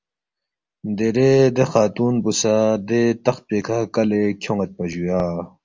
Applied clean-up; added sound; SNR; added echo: none; none; none; none.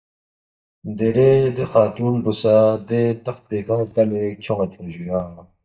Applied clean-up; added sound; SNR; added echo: neural mask model DeepFilterNet 3.